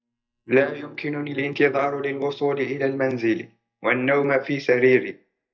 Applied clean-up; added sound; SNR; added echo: neural mask model DeepFilterNet 3.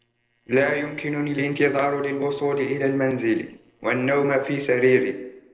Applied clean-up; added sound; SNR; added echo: neural separator model SepFormer DNS4.